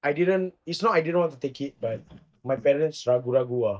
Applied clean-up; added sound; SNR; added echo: neural mask model DeepFilterNet 3.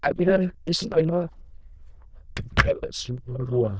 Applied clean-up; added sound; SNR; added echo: neural diffusion model UNIVERSE++.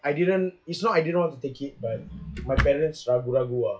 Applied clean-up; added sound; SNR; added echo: classical method log-MMSE.